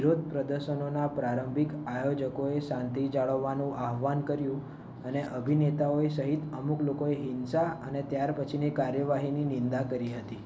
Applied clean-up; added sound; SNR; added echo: none; none; none; none.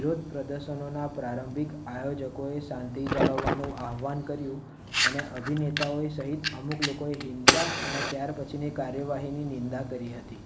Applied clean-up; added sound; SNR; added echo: none; Fire; 0 dB; none.